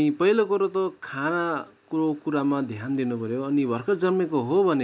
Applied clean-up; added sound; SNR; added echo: none; none; none; none.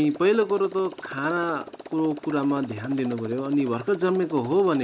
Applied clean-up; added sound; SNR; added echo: none; Motorcycle; 17 dB; none.